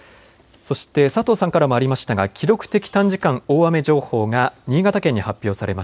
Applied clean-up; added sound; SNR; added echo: none; none; none; none.